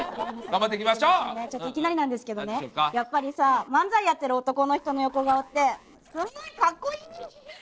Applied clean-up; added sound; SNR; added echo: neural separator model SepFormer DNS4.